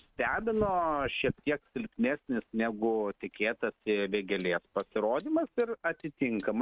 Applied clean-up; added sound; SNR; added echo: neural mask model RNNoise.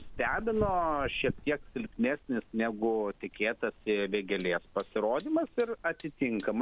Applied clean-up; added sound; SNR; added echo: none; Fire; 14 dB; none.